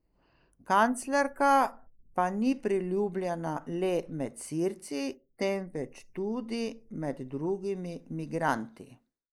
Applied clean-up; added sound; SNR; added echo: neural mask model Resemble Enhance denoiser.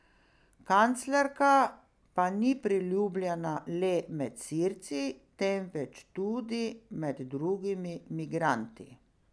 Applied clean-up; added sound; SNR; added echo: none; none; none; none.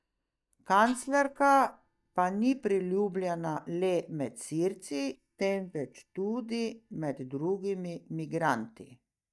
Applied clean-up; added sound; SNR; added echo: neural mask model DeepFilterNet 3.